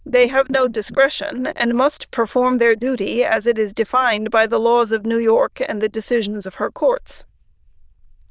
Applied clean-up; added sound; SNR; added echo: neural diffusion model UNIVERSE++.